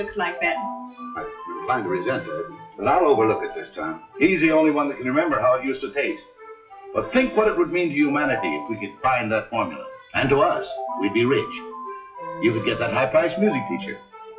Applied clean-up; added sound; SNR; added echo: classical method WPE with log-MMSE.